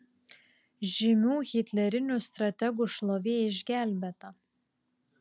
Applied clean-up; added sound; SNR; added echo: none; none; none; none.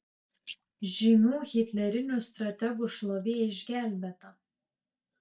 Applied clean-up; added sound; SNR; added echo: neural mask model DeepFilterNet 3.